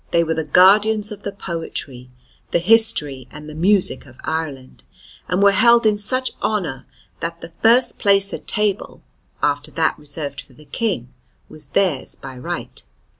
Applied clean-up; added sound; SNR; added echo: none; none; none; none.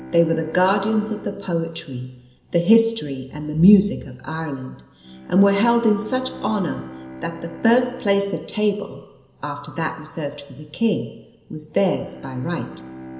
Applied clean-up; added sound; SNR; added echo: none; Bowed string instrument; 18 dB; reverberation time 0.9 s.